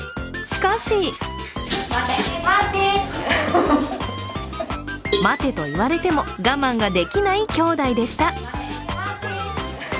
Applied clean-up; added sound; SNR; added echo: none; Cowbell; 5 dB; none.